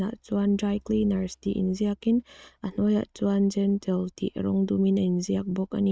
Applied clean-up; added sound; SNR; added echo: neural mask model RNNoise.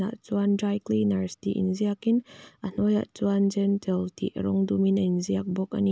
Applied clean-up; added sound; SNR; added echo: none; none; none; none.